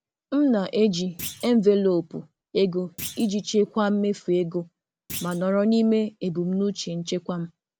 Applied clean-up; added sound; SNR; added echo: none; Thump, thud; 17 dB; none.